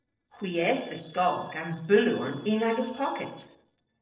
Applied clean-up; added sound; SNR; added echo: neural separator model SepFormer DNS4.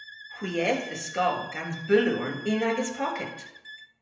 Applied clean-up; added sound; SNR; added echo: none; Wind instrument, woodwind instrument; 14 dB; reverberation time 0.7 s.